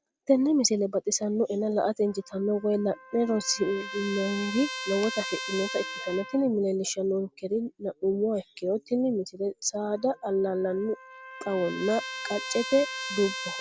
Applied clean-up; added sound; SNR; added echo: none; Trumpet; 12 dB; none.